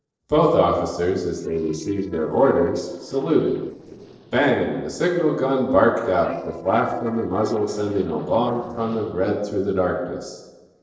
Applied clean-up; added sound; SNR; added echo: neural separator model SepFormer DNS4.